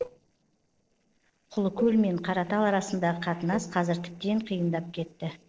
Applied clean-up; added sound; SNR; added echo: neural separator model SepFormer DNS4.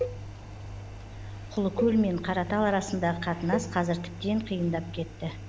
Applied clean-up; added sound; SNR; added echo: none; Cowbell + Engine; 8 dB; none.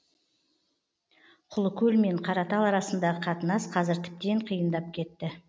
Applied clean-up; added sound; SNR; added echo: none; none; none; none.